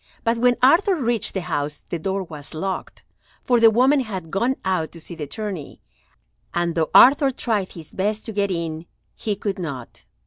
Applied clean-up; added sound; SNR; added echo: none; none; none; none.